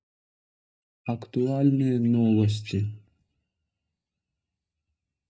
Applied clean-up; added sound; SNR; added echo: neural mask model DeepFilterNet 3.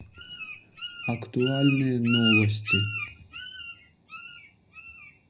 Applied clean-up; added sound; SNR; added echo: none; Bird; 5 dB; reverberation time 0.3 s.